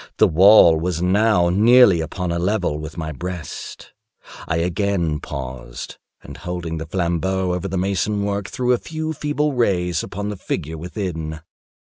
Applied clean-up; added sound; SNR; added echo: none; none; none; none.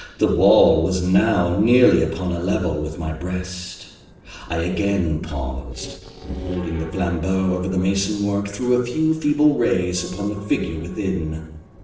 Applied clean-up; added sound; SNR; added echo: neural separator model SepFormer DNS4.